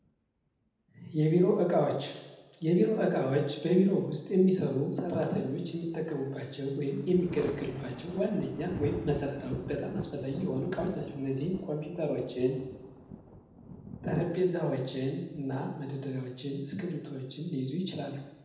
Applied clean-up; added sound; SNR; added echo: none; Thunder; 16 dB; reverberation time 0.9 s.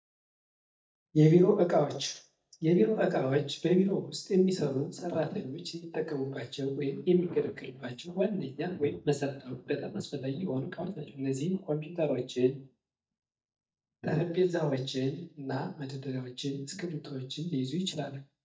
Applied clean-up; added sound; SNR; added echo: neural mask model DeepFilterNet 3.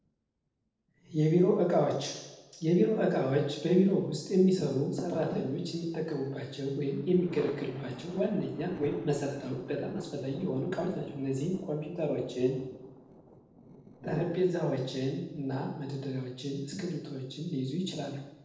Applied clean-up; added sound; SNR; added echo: neural separator model SepFormer DNS4.